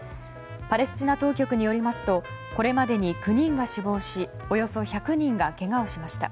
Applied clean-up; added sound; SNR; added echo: none; Trumpet; 18 dB; none.